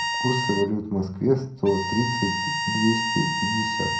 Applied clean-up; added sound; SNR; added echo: none; Bowed string instrument; 2 dB; reverberation time 0.6 s.